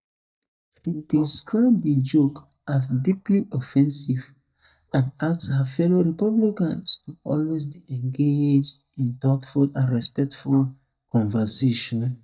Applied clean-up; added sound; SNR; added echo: neural mask model DeepFilterNet 3.